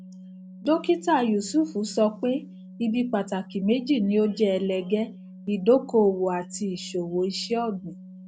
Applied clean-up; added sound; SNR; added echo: none; Organ; 18 dB; none.